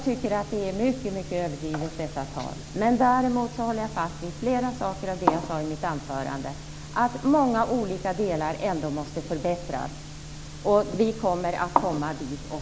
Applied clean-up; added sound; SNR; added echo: none; none; none; none.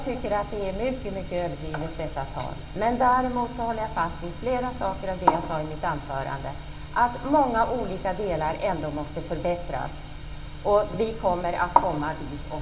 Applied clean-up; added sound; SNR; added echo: none; none; none; reverberation time 2.1 s.